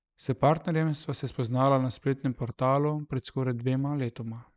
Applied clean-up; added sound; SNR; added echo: neural mask model Resemble Enhance denoiser.